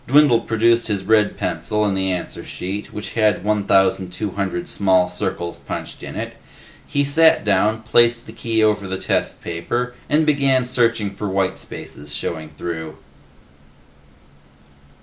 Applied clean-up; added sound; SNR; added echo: none; none; none; none.